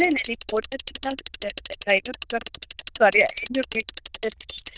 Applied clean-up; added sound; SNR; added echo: neural diffusion model UNIVERSE++.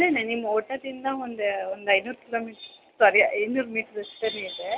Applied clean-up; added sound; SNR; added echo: none; none; none; none.